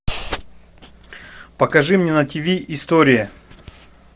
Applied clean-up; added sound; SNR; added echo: none; none; none; none.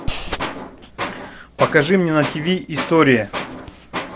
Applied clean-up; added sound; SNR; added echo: none; Tools; 10 dB; none.